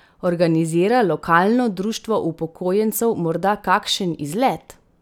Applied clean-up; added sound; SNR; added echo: none; none; none; none.